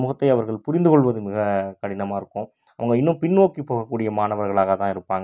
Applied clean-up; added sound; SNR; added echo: none; none; none; none.